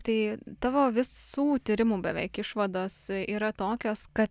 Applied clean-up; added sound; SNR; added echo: none; none; none; none.